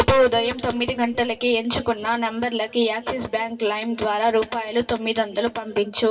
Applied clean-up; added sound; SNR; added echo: none; none; none; reverberation time 2.5 s.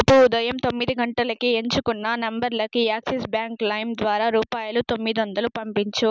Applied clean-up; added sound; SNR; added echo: none; none; none; none.